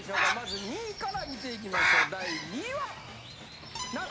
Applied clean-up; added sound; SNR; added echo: none; Bird; -5 dB; none.